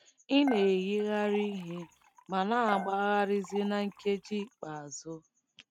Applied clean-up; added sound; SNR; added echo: neural mask model RNNoise.